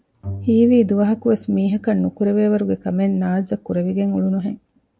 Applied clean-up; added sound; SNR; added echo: none; Bowed string instrument; 18 dB; none.